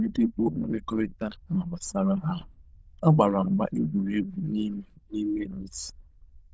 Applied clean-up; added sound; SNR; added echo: neural diffusion model UNIVERSE++.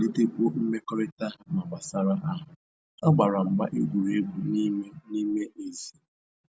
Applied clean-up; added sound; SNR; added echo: none; none; none; none.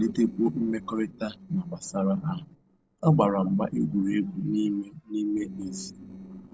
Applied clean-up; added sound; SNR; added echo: neural separator model SepFormer DNS4.